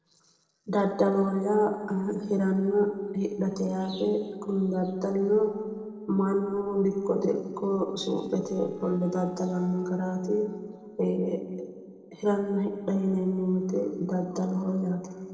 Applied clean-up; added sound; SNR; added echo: neural separator model SepFormer DNS4.